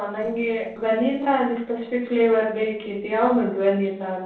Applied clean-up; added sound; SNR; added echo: neural separator model SepFormer DNS4.